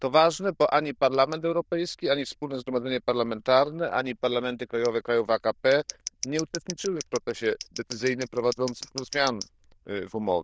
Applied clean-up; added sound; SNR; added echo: neural diffusion model UNIVERSE++.